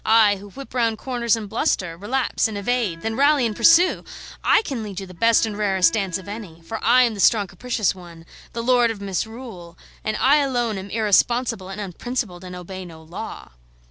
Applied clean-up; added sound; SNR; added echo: none; Bowed string instrument; 20 dB; none.